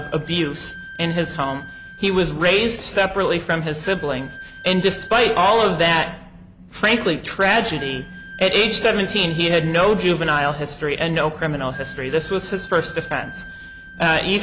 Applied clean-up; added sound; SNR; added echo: none; Wind instrument, woodwind instrument; 18 dB; none.